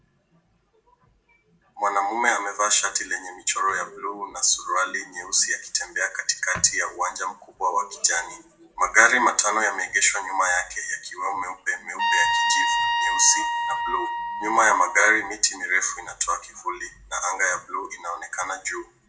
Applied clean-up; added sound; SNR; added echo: none; Trumpet; 1 dB; reverberation time 0.3 s.